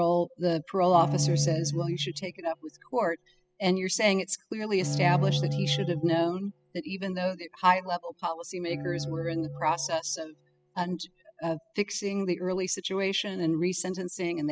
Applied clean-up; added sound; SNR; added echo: classical method spectral subtraction.